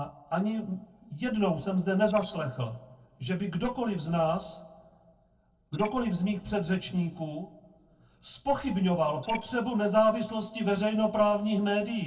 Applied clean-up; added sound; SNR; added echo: neural separator model SepFormer DNS4.